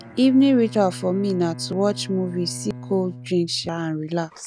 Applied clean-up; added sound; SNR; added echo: none; Bowed string instrument; 15 dB; none.